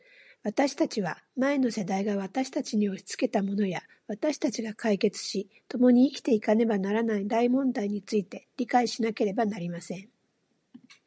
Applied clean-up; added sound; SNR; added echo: none; none; none; none.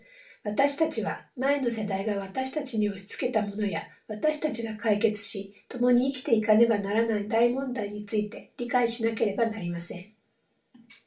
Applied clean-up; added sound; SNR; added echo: none; none; none; reverberation time 0.3 s.